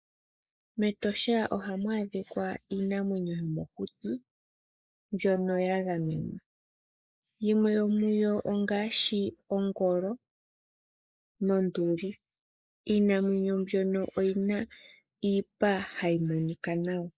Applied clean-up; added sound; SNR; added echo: neural mask model Resemble Enhance denoiser.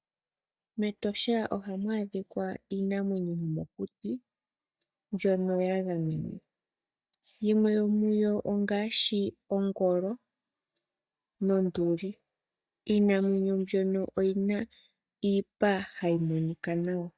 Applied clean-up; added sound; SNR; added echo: neural mask model DeepFilterNet 3.